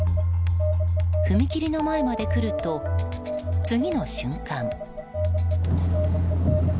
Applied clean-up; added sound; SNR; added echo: none; Telephone; -4 dB; none.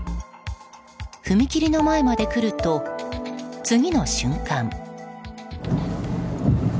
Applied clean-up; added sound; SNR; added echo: none; none; none; none.